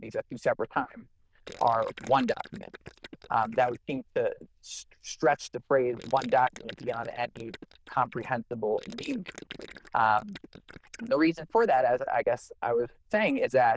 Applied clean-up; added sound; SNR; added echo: neural diffusion model UNIVERSE++.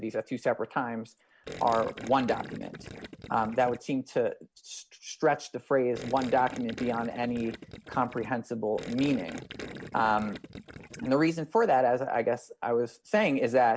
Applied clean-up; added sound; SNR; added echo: none; Gurgling; 14 dB; none.